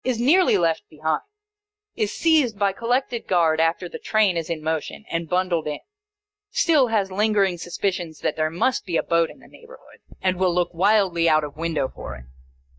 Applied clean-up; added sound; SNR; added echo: neural mask model DeepFilterNet 3.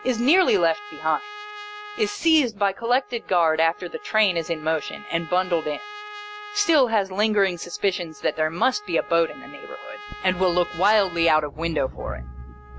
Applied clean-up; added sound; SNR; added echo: none; Trumpet; 17 dB; none.